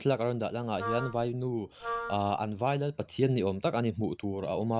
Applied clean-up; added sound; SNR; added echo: none; Wind instrument, woodwind instrument; 9 dB; none.